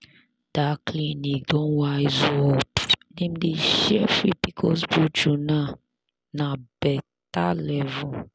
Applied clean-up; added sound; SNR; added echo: none; none; none; none.